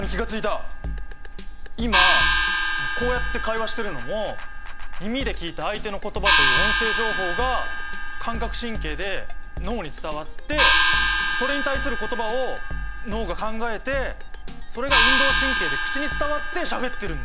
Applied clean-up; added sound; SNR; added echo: none; Gong; -5 dB; none.